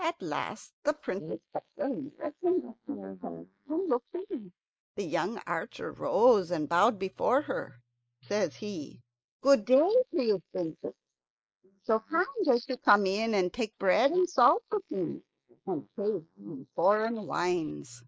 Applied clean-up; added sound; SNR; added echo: neural mask model Resemble Enhance denoiser.